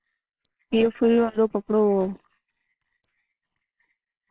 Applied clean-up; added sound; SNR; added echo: neural separator model SepFormer WHAMR!.